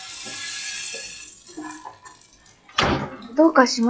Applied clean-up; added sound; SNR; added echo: classical method log-MMSE.